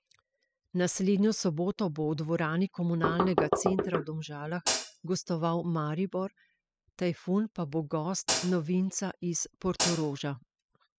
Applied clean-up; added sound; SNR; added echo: classical method spectral subtraction.